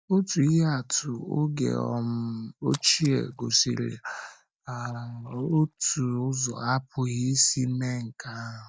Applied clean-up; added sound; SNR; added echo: neural mask model DeepFilterNet 3.